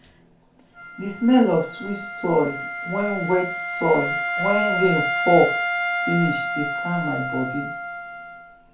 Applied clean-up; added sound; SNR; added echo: none; Wind instrument, woodwind instrument; 4 dB; reverberation time 0.2 s.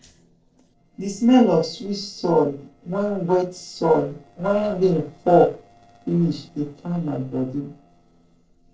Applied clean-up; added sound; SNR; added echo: neural separator model SepFormer DNS4.